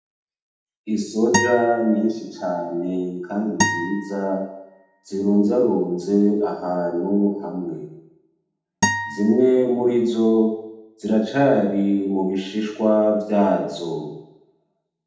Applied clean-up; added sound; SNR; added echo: none; Acoustic guitar; 6 dB; reverberation time 0.8 s.